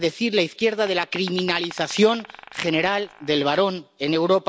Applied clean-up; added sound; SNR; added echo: none; Glass; 20 dB; none.